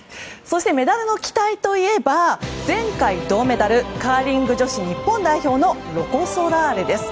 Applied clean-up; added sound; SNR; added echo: none; none; none; none.